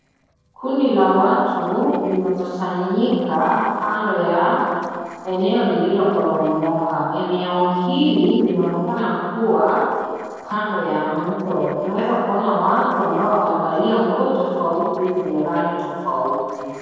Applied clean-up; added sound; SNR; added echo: neural separator model SepFormer DNS4.